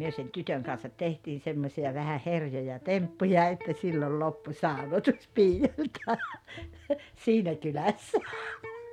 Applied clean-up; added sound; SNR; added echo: none; Electric guitar; 18 dB; none.